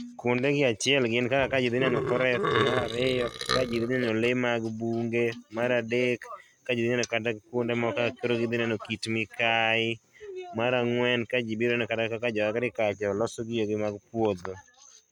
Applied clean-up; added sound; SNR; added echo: neural mask model RNNoise.